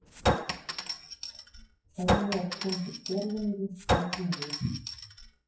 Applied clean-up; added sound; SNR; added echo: classical method WPE with log-MMSE.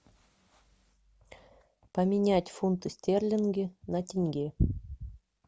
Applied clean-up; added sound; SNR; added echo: none; none; none; none.